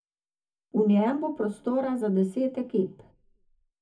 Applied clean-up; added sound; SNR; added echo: none; none; none; reverberation time 0.3 s.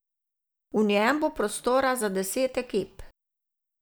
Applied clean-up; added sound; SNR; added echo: none; none; none; none.